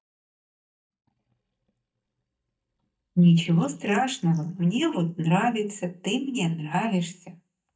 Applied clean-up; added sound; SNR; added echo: neural mask model DeepFilterNet 3.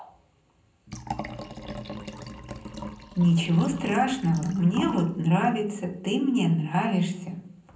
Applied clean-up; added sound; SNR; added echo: none; Liquid; 15 dB; reverberation time 0.6 s.